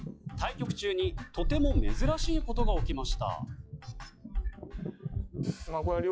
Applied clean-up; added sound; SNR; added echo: classical method log-MMSE.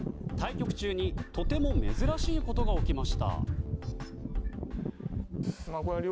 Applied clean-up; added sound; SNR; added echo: none; Wind; -4 dB; none.